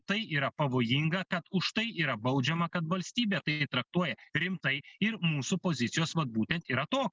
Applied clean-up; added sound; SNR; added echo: none; none; none; none.